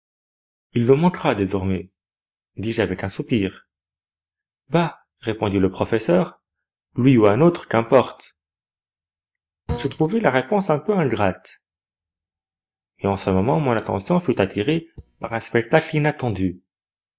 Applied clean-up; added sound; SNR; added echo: neural mask model DeepFilterNet 3.